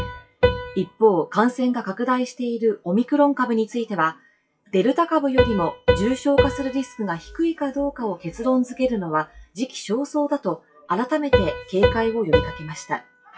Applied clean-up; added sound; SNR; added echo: classical method WPE with log-MMSE.